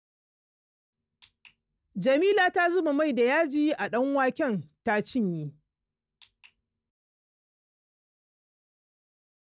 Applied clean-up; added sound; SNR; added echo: none; none; none; none.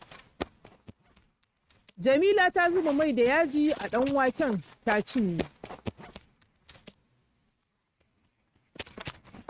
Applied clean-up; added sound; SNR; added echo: neural mask model RNNoise.